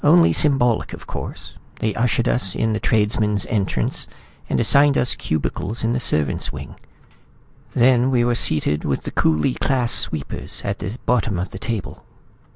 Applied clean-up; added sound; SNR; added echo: none; none; none; none.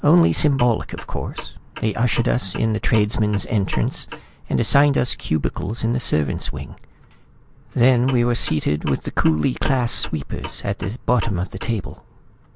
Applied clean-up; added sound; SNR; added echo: none; Clock; 17 dB; none.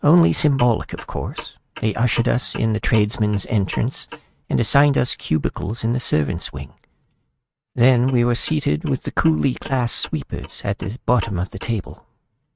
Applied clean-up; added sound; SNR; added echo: neural mask model RNNoise.